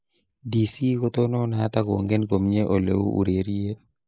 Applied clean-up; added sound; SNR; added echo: neural mask model Resemble Enhance denoiser.